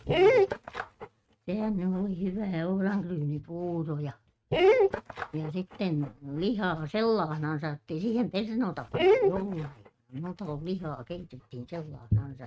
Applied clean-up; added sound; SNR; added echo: neural mask model RNNoise.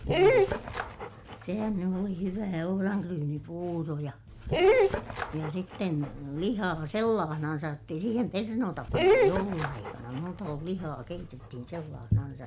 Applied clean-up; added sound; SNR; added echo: none; Dog; -1 dB; none.